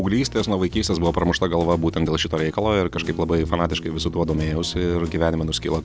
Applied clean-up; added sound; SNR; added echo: none; Bass guitar; 18 dB; none.